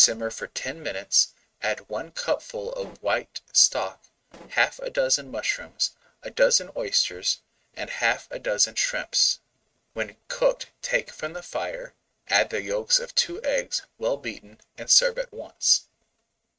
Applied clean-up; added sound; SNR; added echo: neural mask model RNNoise.